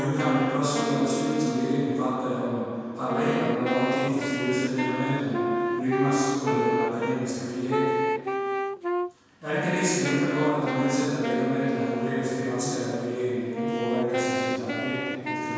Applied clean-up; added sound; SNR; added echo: none; Wind instrument, woodwind instrument; 3 dB; reverberation time 2.1 s.